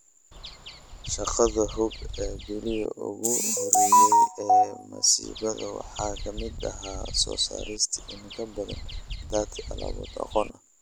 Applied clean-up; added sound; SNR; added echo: none; Bird vocalization, bird call, bird song; 11 dB; none.